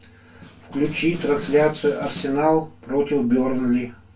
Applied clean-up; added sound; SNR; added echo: none; Snare drum; 16 dB; reverberation time 0.2 s.